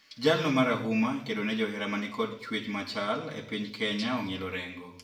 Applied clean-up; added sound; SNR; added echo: none; none; none; reverberation time 0.7 s.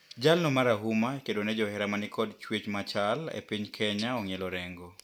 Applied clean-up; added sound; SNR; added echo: none; none; none; none.